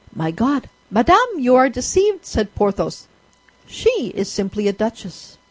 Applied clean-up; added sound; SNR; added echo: none; none; none; none.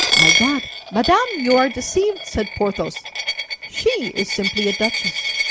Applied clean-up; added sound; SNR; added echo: none; Coin (dropping); 1 dB; none.